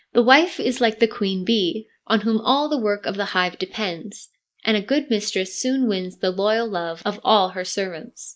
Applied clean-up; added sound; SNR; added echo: neural mask model Resemble Enhance denoiser.